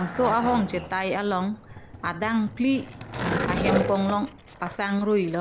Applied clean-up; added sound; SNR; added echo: none; Skateboard; 6 dB; none.